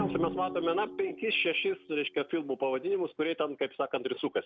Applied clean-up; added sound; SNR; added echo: none; Drum; 12 dB; none.